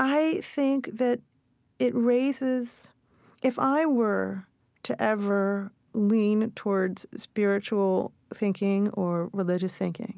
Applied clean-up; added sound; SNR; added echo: none; none; none; none.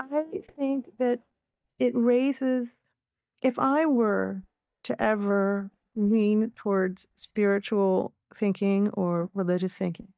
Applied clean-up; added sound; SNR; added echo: neural mask model DeepFilterNet 3.